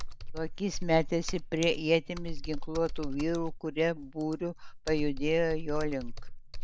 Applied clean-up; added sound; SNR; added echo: none; Computer keyboard; 4 dB; none.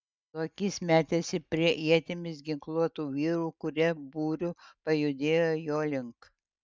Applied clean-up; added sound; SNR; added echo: none; none; none; none.